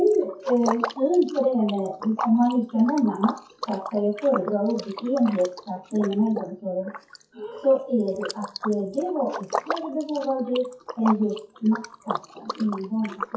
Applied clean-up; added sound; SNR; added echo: classical method WPE with log-MMSE.